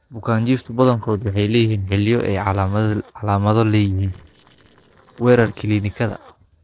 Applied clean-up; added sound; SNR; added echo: neural separator model SepFormer DNS4.